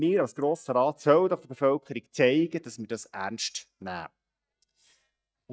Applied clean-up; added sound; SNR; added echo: neural mask model DeepFilterNet 3.